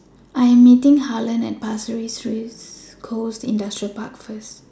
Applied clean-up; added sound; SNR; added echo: none; none; none; none.